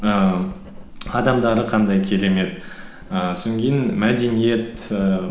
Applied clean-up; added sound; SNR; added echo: none; Writing; 17 dB; none.